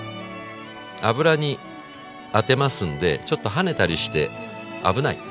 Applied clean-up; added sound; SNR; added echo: none; none; none; none.